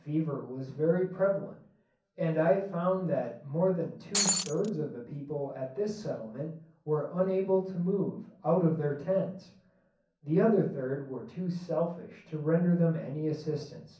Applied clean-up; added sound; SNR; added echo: none; Shatter; -1 dB; reverberation time 0.6 s.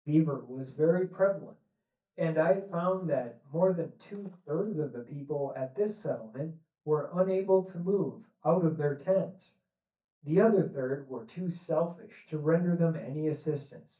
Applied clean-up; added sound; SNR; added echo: neural mask model DeepFilterNet 3.